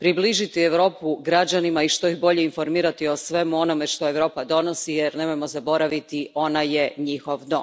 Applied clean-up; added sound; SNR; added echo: none; none; none; none.